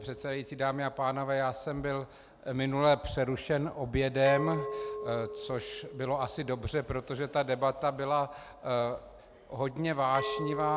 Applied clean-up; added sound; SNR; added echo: none; Glass; 12 dB; none.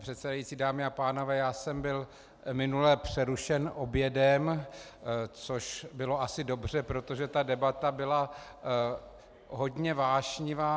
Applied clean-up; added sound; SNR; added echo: none; none; none; none.